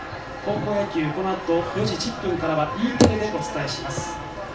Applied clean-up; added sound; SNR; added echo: none; Bicycle; 4 dB; reverberation time 0.4 s.